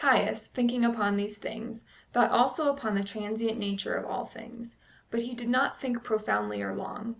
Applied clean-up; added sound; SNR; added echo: none; none; none; none.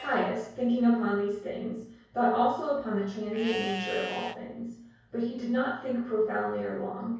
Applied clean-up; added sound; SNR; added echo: none; Livestock, farm animals, working animals; 15 dB; reverberation time 0.6 s.